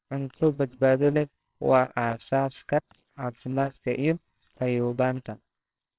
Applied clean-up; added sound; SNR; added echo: neural separator model SepFormer WHAMR!.